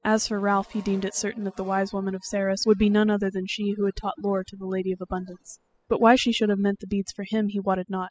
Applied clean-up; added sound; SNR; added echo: classical method spectral subtraction.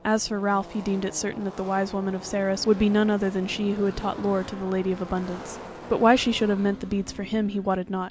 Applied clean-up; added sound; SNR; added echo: none; Car passing by / Race car, auto racing; 15 dB; none.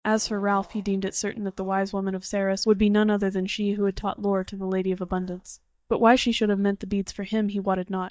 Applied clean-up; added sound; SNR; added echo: neural mask model DeepFilterNet 3.